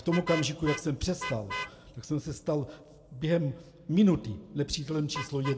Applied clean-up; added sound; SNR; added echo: none; Vehicle horn, car horn, honking; 12 dB; reverberation time 1.8 s.